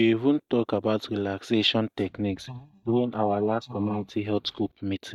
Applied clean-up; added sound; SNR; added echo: neural mask model DeepFilterNet 3.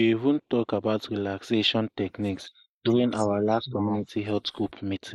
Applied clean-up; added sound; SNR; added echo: neural mask model Resemble Enhance denoiser.